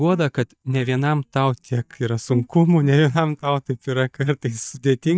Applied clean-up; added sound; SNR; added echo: neural mask model DeepFilterNet 3.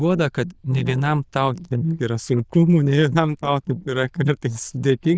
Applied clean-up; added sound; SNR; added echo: neural diffusion model UNIVERSE++.